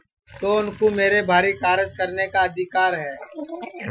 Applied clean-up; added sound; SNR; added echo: classical method Wiener filter.